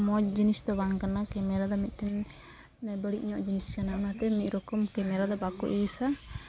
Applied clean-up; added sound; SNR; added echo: none; none; none; none.